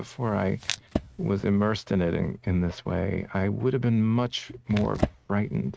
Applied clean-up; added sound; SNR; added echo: neural mask model RNNoise.